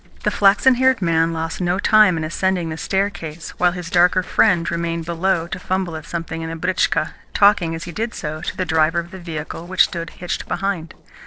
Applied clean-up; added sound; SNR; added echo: neural separator model SepFormer DNS4.